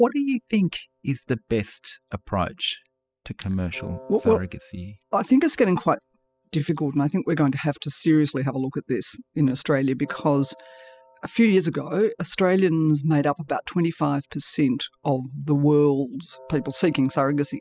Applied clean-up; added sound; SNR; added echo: classical method spectral subtraction.